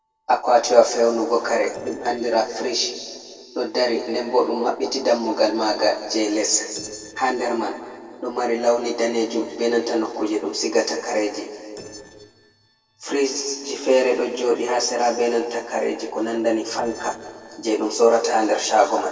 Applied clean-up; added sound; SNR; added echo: neural separator model SepFormer DNS4.